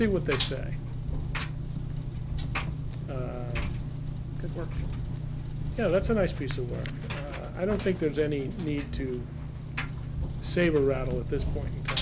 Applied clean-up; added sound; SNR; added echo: none; Engine; 0 dB; none.